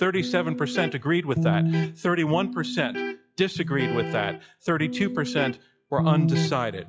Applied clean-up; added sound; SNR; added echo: classical method log-MMSE.